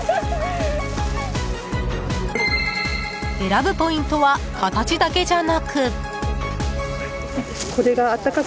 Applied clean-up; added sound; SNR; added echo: none; none; none; none.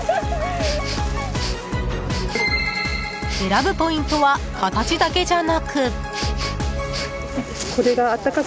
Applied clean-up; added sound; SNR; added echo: none; Respiratory sounds; 15 dB; none.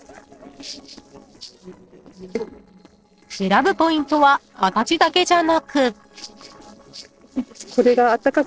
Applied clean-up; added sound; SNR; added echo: neural separator model SepFormer DNS4.